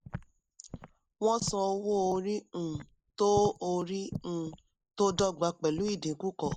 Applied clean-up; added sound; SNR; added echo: neural mask model Resemble Enhance denoiser.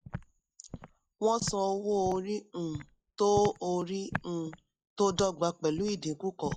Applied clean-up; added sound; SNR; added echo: classical method log-MMSE.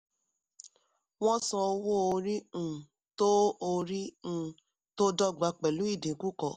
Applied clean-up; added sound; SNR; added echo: none; none; none; none.